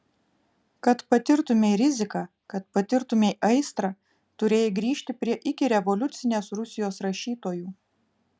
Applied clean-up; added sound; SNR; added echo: none; none; none; none.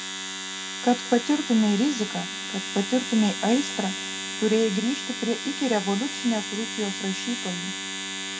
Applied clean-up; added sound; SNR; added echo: none; Domestic sounds, home sounds; 6 dB; reverberation time 1.1 s.